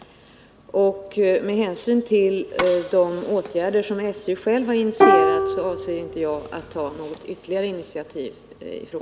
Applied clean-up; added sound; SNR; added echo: none; Plucked string instrument; -3 dB; none.